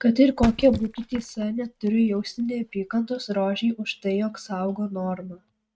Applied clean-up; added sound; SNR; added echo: neural mask model RNNoise.